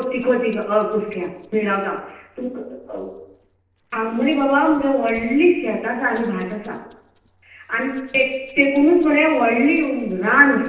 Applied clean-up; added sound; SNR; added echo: neural separator model SepFormer DNS4.